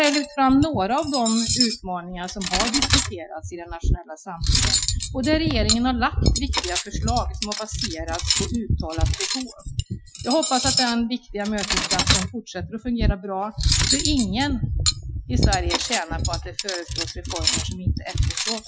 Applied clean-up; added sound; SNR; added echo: classical method Wiener filter.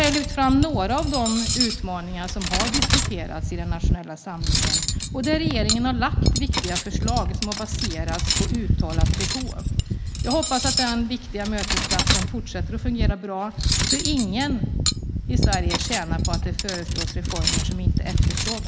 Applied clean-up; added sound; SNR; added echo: none; Cutlery, silverware; -4 dB; none.